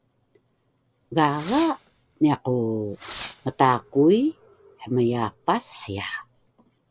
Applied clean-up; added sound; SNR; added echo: none; Fireworks; 11 dB; none.